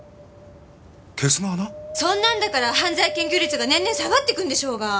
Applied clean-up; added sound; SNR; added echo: none; Wind; 11 dB; none.